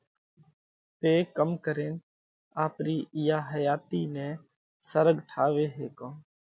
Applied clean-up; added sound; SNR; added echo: none; none; none; none.